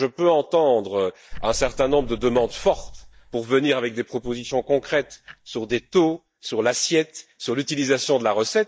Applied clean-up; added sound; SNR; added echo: neural mask model DeepFilterNet 3.